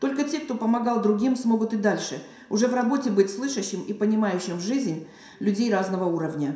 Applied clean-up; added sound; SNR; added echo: none; none; none; reverberation time 0.7 s.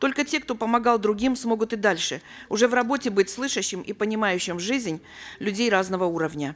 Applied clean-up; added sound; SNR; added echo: none; none; none; none.